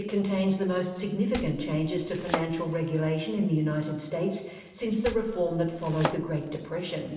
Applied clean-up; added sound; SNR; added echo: none; Domestic sounds, home sounds; 9 dB; reverberation time 1.1 s.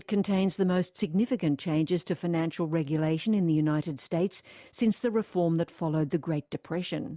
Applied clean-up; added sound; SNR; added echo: none; none; none; none.